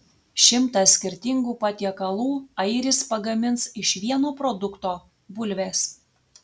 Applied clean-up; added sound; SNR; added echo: none; none; none; none.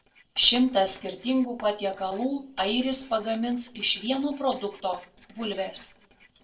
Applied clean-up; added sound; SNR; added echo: neural separator model SepFormer DNS4.